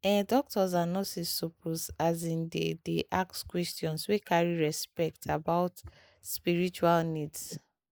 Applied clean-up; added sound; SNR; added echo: neural mask model Resemble Enhance denoiser.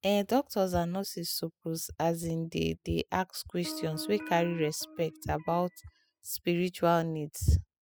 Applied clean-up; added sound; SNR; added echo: classical method spectral subtraction.